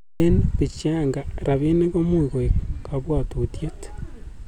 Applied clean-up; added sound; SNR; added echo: none; none; none; none.